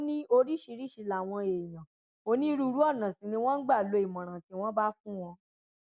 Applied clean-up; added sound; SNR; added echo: none; none; none; none.